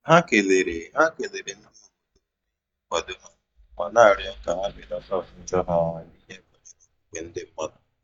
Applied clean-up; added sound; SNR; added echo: neural mask model DeepFilterNet 3.